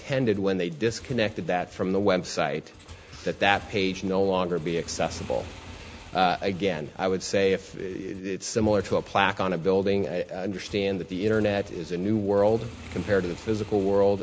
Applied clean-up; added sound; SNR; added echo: none; Motorcycle / Engine; 19 dB; none.